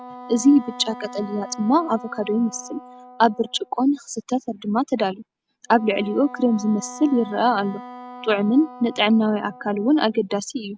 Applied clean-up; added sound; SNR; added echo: none; Wind instrument, woodwind instrument; 18 dB; none.